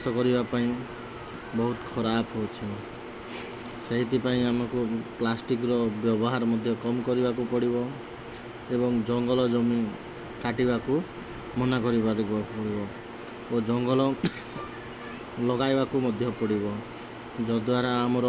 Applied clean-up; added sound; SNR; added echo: none; none; none; none.